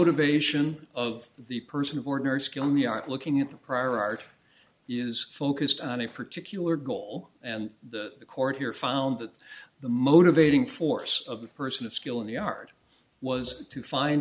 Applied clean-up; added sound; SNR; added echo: none; none; none; none.